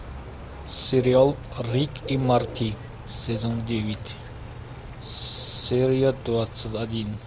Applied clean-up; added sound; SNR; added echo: none; Bird / Rain; 11 dB; none.